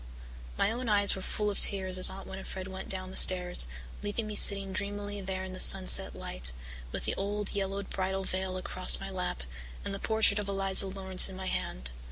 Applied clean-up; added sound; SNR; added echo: none; none; none; none.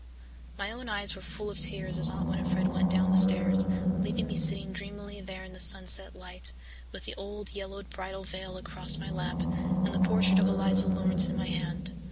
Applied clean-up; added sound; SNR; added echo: none; Animal; -3 dB; none.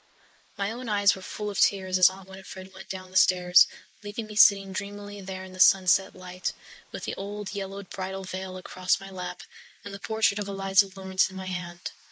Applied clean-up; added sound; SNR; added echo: neural mask model Resemble Enhance denoiser.